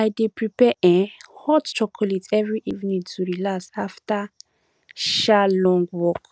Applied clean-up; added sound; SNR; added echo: none; none; none; none.